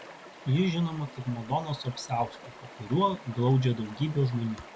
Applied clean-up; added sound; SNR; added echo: none; Stream; 18 dB; none.